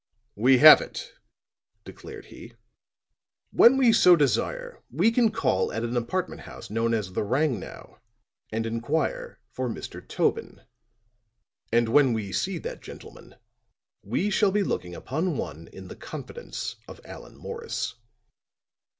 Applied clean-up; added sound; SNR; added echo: none; none; none; none.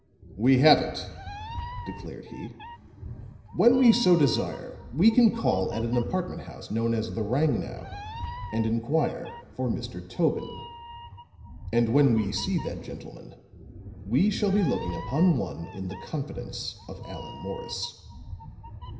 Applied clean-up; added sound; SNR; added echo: none; Meow; 13 dB; reverberation time 0.9 s.